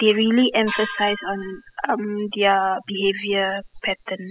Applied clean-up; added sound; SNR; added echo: classical method spectral subtraction.